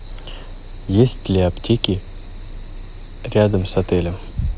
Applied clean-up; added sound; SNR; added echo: none; none; none; none.